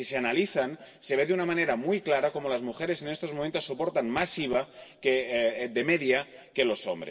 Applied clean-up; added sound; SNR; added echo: neural separator model SepFormer DNS4.